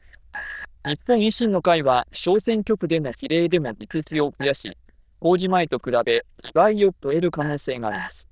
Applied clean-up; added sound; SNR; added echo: neural diffusion model UNIVERSE++.